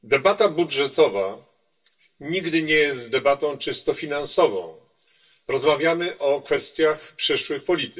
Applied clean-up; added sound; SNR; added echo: none; none; none; reverberation time 0.1 s.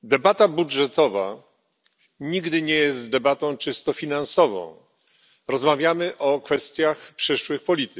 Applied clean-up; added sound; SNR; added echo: none; none; none; none.